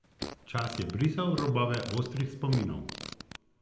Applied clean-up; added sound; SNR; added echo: none; Fart; 11 dB; reverberation time 0.8 s.